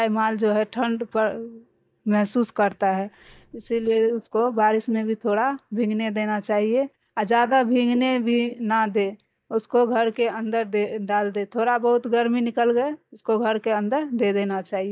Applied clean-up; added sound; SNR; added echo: neural mask model DeepFilterNet 3.